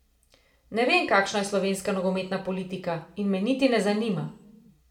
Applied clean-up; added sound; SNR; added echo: none; none; none; reverberation time 0.4 s.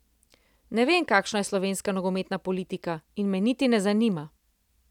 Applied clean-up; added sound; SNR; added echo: none; none; none; none.